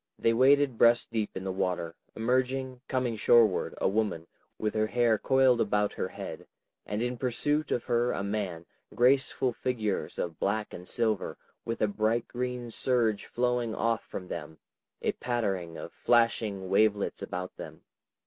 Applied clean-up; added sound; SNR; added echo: none; none; none; none.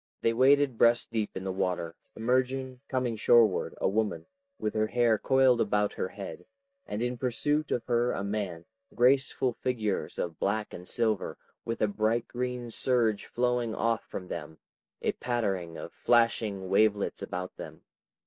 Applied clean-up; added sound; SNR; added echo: neural mask model DeepFilterNet 3.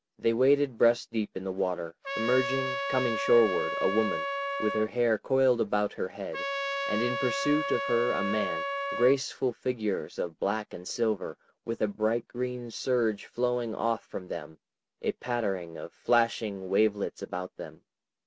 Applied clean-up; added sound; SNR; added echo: none; Trumpet; 4 dB; none.